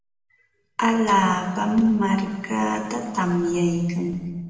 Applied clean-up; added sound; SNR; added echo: none; none; none; reverberation time 1.2 s.